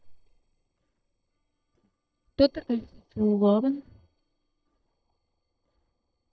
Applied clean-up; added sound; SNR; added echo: neural mask model DeepFilterNet 3.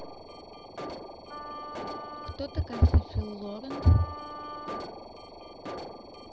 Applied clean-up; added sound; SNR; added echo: none; Alarm + Wind instrument, woodwind instrument; 10 dB; none.